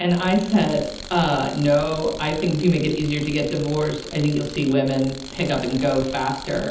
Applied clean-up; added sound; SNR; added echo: none; Tools; 15 dB; reverberation time 0.8 s.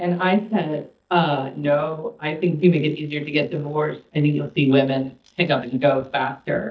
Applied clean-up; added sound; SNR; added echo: neural mask model DeepFilterNet 3.